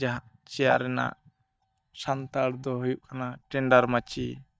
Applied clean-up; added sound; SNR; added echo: neural mask model DeepFilterNet 3.